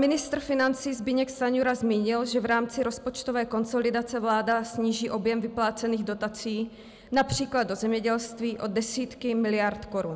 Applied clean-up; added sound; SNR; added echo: none; none; none; none.